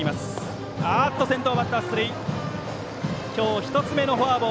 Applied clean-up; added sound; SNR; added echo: none; none; none; none.